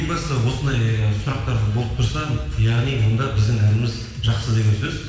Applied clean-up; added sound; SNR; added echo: none; none; none; reverberation time 1.1 s.